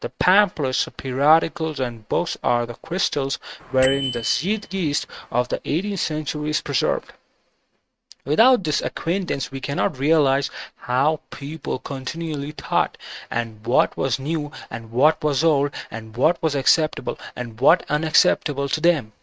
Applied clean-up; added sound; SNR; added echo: neural mask model RNNoise.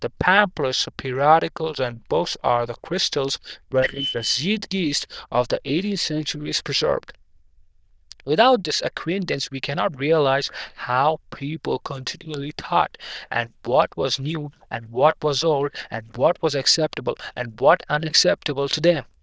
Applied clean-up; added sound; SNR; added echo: neural diffusion model UNIVERSE++.